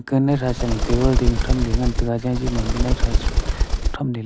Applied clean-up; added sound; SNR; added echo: none; Bird; -3 dB; none.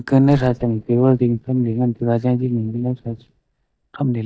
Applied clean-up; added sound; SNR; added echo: neural mask model DeepFilterNet 3.